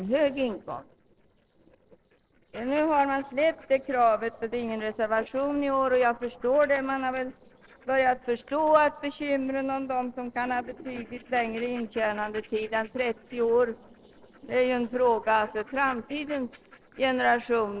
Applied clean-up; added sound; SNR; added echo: neural separator model SepFormer DNS4.